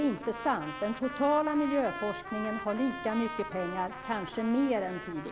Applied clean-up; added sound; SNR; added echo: none; Trumpet; 10 dB; none.